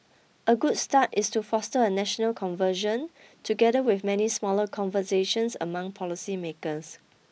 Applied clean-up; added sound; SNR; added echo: none; none; none; none.